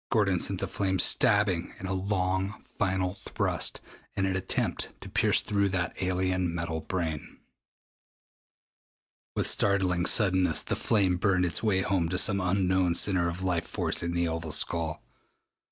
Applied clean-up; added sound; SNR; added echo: none; none; none; none.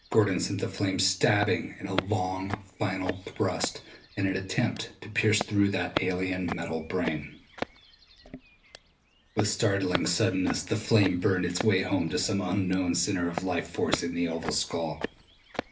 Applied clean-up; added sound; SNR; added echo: none; Walk, footsteps; 11 dB; reverberation time 0.3 s.